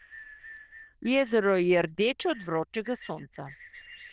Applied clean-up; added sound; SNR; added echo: neural diffusion model UNIVERSE++.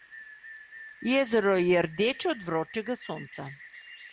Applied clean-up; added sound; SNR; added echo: none; Rain; 18 dB; none.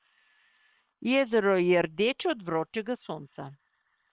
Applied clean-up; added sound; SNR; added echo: neural separator model SepFormer WHAM!.